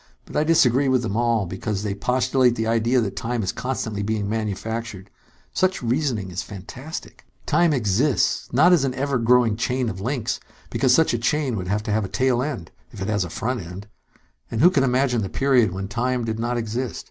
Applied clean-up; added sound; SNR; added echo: none; none; none; none.